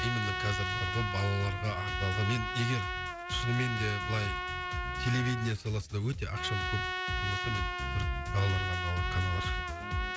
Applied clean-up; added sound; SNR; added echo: none; Trumpet; 4 dB; none.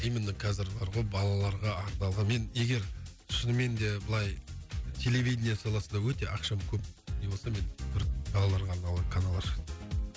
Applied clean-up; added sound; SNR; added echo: none; none; none; none.